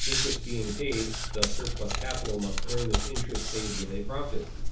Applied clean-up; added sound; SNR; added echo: none; Hands; -5 dB; reverberation time 0.8 s.